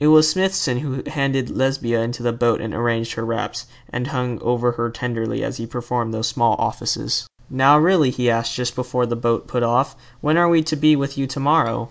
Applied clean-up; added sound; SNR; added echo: none; none; none; none.